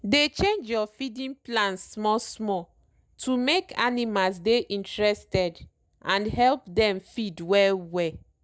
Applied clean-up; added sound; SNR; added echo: none; none; none; none.